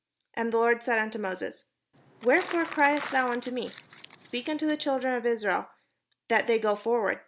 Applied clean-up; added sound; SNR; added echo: none; Crumpling, crinkling; 15 dB; none.